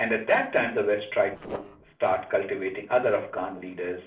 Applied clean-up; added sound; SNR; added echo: neural separator model SepFormer DNS4.